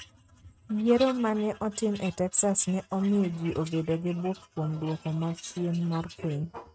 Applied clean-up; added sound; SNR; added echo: neural mask model RNNoise.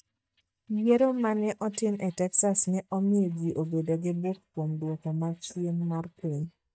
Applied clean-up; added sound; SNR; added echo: neural mask model DeepFilterNet 3.